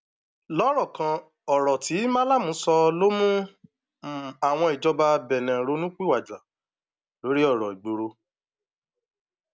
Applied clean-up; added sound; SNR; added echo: none; none; none; none.